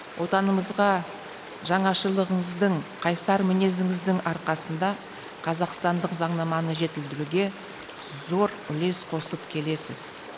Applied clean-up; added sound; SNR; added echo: none; Stream; 14 dB; none.